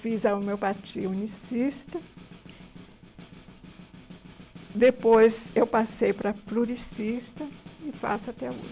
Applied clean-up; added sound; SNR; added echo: none; Snare drum; 19 dB; none.